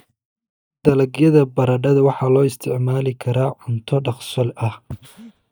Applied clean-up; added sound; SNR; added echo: neural mask model DeepFilterNet 3.